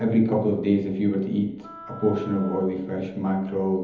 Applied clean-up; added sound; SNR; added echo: none; Wind instrument, woodwind instrument; 19 dB; reverberation time 1.3 s.